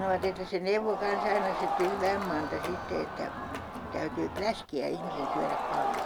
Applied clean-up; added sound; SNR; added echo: none; Crowd; 3 dB; none.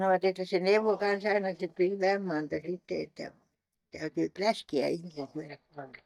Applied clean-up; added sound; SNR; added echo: neural mask model DeepFilterNet 3.